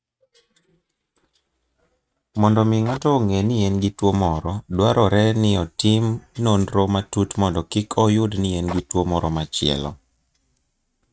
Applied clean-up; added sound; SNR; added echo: neural mask model RNNoise.